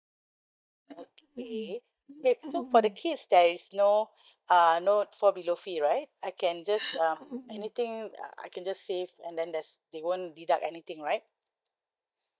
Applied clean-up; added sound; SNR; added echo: neural mask model DeepFilterNet 3.